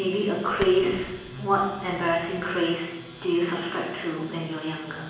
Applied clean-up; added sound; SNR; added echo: none; Fire; 16 dB; reverberation time 1.0 s.